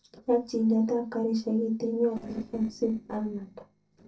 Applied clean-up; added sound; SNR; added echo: neural separator model SepFormer DNS4.